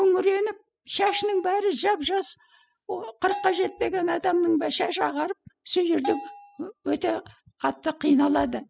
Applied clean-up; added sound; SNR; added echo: classical method spectral subtraction.